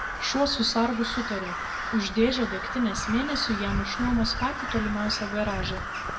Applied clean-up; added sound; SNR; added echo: none; Crow; 4 dB; reverberation time 0.6 s.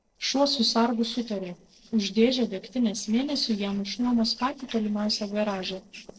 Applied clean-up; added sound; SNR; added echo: neural separator model SepFormer DNS4.